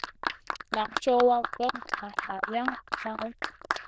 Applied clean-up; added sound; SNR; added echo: neural diffusion model UNIVERSE++.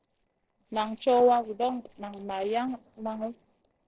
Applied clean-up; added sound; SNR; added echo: neural separator model SepFormer DNS4.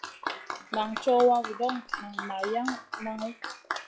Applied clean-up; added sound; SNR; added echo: classical method log-MMSE.